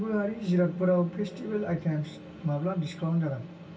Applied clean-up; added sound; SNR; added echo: none; none; none; reverberation time 0.2 s.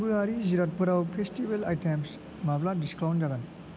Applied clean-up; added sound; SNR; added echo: none; none; none; none.